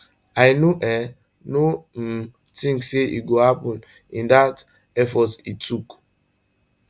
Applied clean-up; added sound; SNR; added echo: none; none; none; none.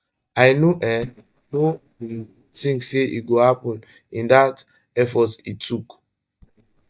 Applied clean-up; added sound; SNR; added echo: neural mask model DeepFilterNet 3.